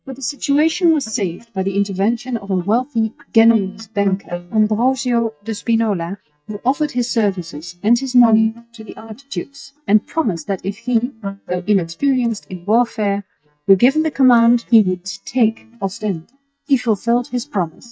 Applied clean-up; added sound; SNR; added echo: neural mask model DeepFilterNet 3.